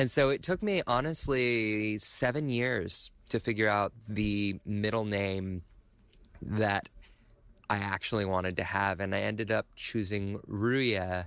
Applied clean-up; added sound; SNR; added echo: none; none; none; none.